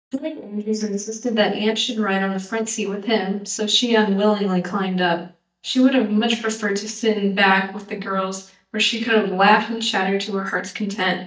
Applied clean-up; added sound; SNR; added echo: neural mask model DeepFilterNet 3.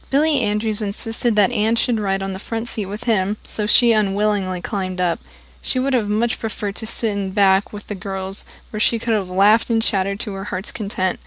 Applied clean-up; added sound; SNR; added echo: none; none; none; none.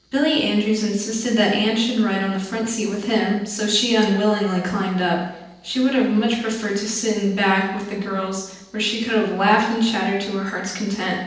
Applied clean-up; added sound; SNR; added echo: neural separator model SepFormer DNS4.